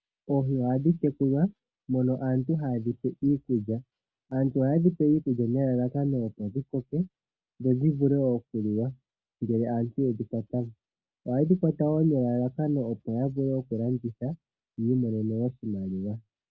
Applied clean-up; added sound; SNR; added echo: none; none; none; none.